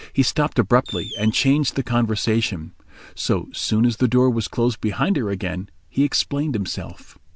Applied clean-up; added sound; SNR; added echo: none; Fireworks; 17 dB; none.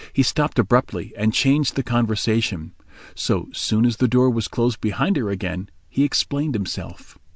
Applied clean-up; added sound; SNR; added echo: none; none; none; none.